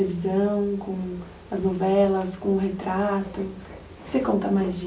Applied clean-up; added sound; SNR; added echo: none; none; none; none.